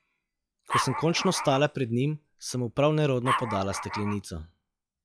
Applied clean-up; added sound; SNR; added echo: classical method log-MMSE.